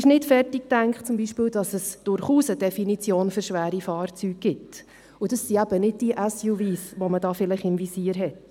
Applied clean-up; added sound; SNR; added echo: none; none; none; none.